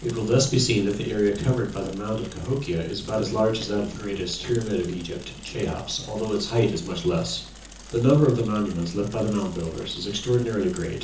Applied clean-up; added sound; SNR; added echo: none; Mechanisms / Bicycle; 18 dB; reverberation time 0.6 s.